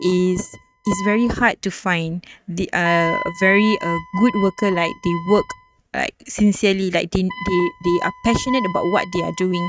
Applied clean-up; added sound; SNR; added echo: neural mask model RNNoise.